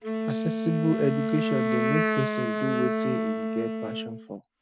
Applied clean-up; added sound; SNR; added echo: none; Wind instrument, woodwind instrument; -1 dB; none.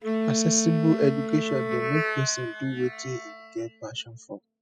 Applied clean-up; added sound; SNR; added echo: classical method spectral subtraction.